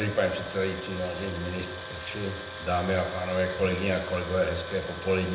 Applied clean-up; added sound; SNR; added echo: none; Tools; 10 dB; reverberation time 0.8 s.